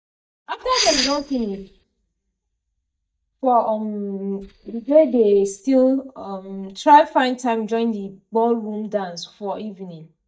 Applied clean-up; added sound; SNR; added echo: neural mask model DeepFilterNet 3.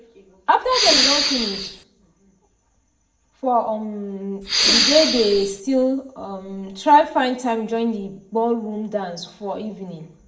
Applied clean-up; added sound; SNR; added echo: none; Respiratory sounds; -3 dB; reverberation time 0.5 s.